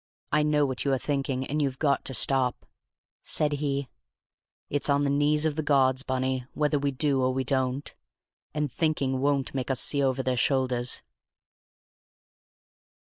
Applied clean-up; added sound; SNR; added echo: none; none; none; none.